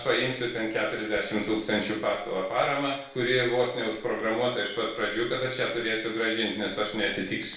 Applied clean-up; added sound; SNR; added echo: neural separator model SepFormer DNS4.